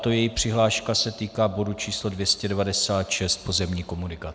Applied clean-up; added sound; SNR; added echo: none; none; none; none.